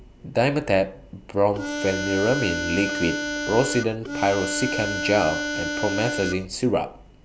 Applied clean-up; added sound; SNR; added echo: none; Harmonica; 3 dB; none.